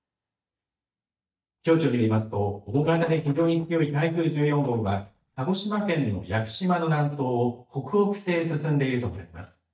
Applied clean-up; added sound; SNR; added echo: neural mask model DeepFilterNet 3.